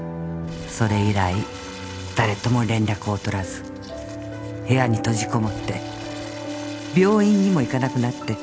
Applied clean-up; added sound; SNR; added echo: none; Crumpling, crinkling; 19 dB; none.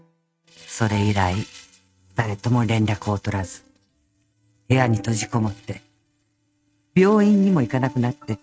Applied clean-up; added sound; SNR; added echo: neural mask model RNNoise.